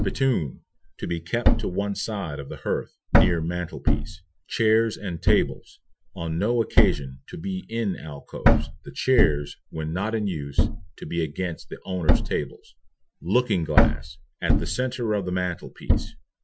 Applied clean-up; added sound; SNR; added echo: classical method Wiener filter.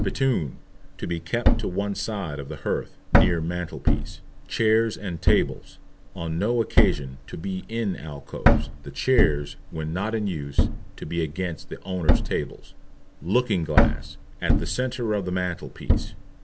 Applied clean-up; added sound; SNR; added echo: none; Thump, thud; -2 dB; none.